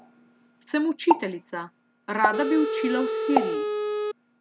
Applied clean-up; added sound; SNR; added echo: none; Explosion + Telephone; 1 dB; none.